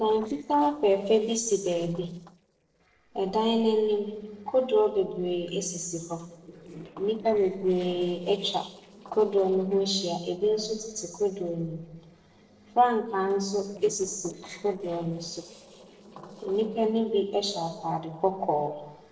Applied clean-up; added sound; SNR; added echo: neural separator model SepFormer DNS4.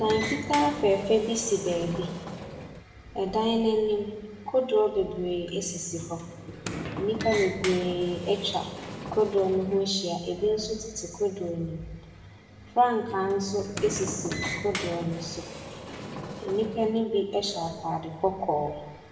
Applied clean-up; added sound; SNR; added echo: none; Sliding door; 11 dB; reverberation time 1.0 s.